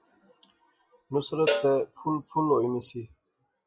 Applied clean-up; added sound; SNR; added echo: classical method log-MMSE.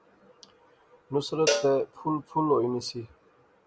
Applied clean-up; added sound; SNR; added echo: none; Cowbell; 4 dB; none.